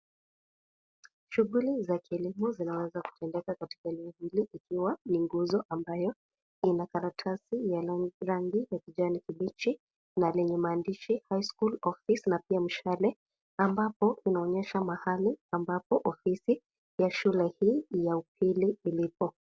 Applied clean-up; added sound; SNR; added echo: none; none; none; none.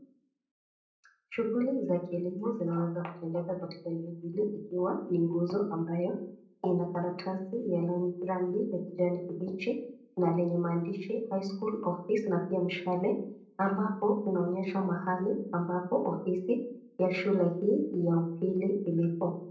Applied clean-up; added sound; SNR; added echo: none; none; none; reverberation time 0.6 s.